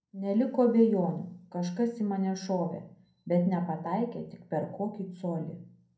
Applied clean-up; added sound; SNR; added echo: none; none; none; reverberation time 0.6 s.